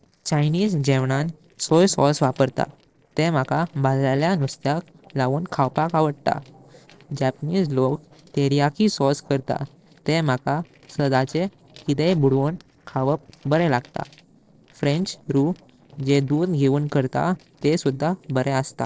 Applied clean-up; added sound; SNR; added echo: neural separator model SepFormer DNS4.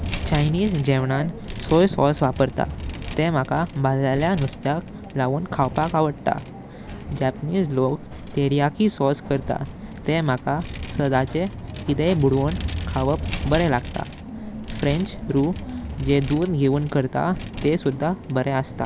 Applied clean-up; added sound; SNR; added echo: none; Vehicle; 11 dB; none.